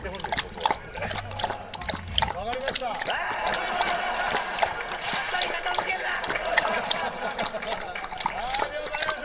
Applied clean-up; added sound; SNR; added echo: none; Dog; 0 dB; reverberation time 2.0 s.